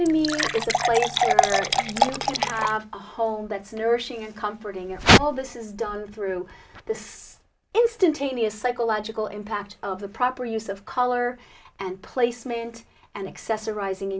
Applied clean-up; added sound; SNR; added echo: none; Fill (with liquid) / Water; -2 dB; none.